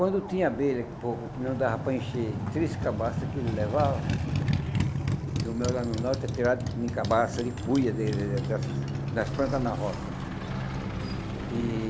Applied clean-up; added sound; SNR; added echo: none; Motorcycle; 1 dB; none.